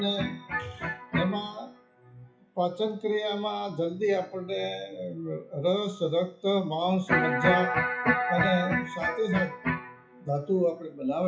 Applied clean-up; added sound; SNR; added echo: classical method WPE with log-MMSE.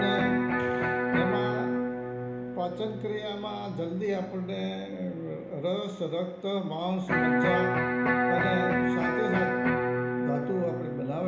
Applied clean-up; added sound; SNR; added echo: none; Electric guitar; -3 dB; reverberation time 1.1 s.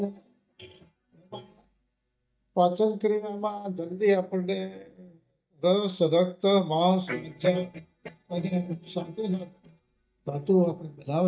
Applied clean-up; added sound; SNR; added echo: neural mask model DeepFilterNet 3.